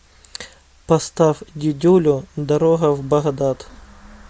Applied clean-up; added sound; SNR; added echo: none; none; none; none.